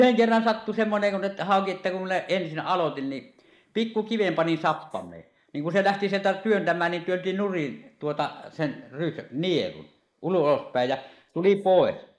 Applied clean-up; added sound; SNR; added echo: neural mask model Resemble Enhance denoiser.